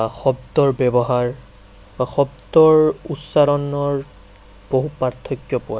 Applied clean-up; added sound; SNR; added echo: none; none; none; none.